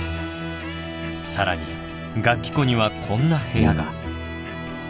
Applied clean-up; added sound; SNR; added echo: none; Brass instrument; -1 dB; none.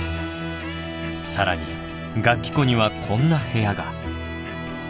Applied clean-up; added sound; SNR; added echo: none; none; none; none.